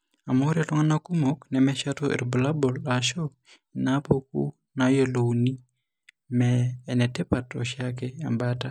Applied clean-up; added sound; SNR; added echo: none; none; none; none.